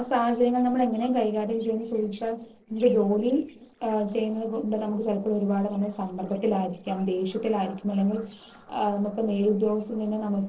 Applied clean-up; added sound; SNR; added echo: neural separator model SepFormer DNS4.